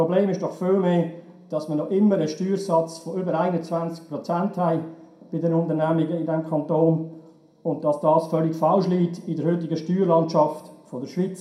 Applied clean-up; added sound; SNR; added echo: none; none; none; reverberation time 0.5 s.